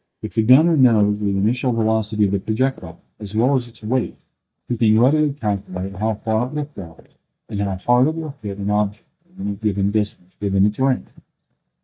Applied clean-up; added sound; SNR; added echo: neural mask model DeepFilterNet 3.